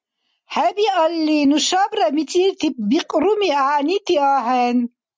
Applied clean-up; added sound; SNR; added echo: none; none; none; none.